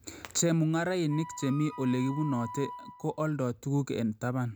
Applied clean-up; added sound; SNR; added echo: none; Wind instrument, woodwind instrument; 13 dB; none.